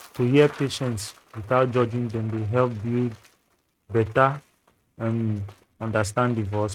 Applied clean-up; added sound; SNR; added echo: neural mask model RNNoise.